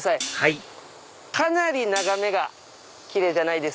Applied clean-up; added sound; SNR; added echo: none; Hi-hat; 14 dB; none.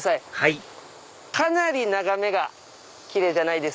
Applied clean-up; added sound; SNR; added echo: none; none; none; none.